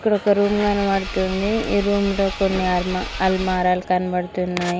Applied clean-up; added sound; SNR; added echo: none; Engine / Car; 11 dB; none.